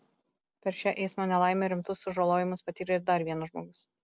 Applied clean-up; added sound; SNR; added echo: none; none; none; none.